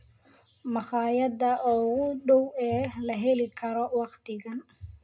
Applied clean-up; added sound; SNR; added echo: none; none; none; reverberation time 0.2 s.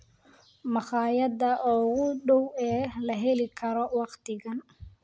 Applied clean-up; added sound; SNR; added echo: none; none; none; none.